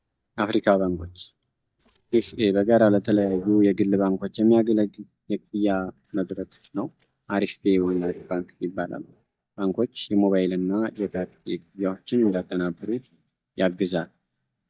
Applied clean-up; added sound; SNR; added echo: neural mask model DeepFilterNet 3.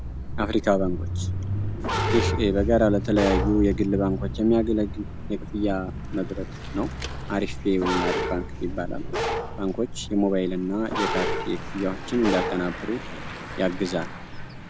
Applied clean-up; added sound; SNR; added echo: none; Mechanisms / Bicycle + Bark; 3 dB; none.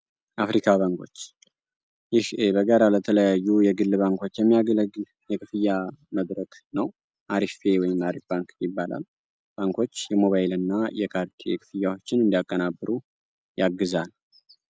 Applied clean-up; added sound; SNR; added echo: none; none; none; none.